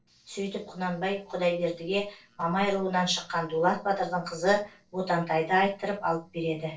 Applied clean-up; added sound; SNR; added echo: neural separator model SepFormer DNS4.